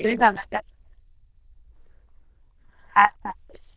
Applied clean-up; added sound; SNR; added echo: neural diffusion model UNIVERSE++.